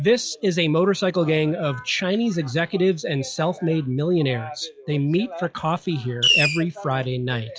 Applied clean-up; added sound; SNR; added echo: classical method log-MMSE.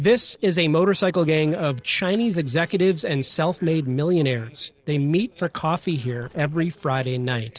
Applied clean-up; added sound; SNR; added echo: neural separator model SepFormer DNS4.